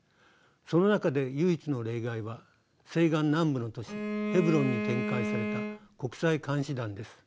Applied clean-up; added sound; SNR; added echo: none; Bowed string instrument; 4 dB; none.